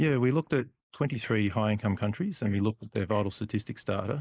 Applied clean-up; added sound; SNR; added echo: neural mask model Resemble Enhance denoiser.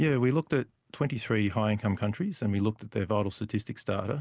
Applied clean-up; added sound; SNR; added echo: none; none; none; none.